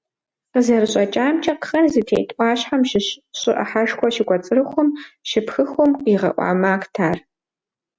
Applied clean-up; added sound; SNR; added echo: none; none; none; none.